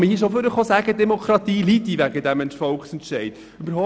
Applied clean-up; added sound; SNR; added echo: none; none; none; none.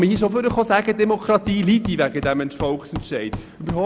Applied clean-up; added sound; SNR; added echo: none; Hammer; 14 dB; none.